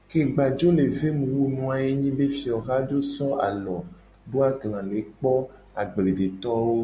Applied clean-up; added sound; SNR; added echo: none; none; none; none.